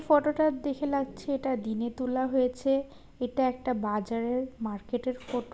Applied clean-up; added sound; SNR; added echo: none; none; none; none.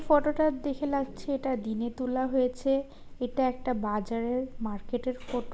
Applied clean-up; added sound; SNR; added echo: none; Livestock, farm animals, working animals; 11 dB; none.